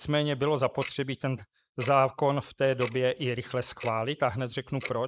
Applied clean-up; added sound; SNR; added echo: neural mask model Resemble Enhance denoiser.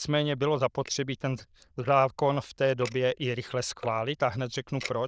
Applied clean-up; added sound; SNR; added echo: neural diffusion model UNIVERSE++.